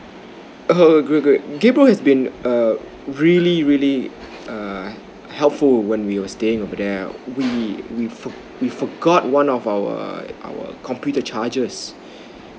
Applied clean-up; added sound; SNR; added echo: none; none; none; none.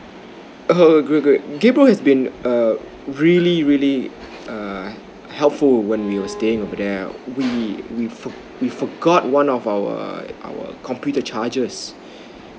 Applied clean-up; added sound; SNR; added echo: none; Bowed string instrument; 19 dB; none.